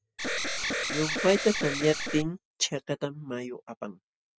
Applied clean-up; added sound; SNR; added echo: none; Alarm; 1 dB; none.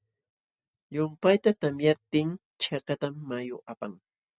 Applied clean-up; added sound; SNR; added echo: none; none; none; none.